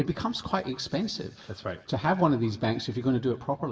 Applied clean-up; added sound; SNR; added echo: none; none; none; reverberation time 2.7 s.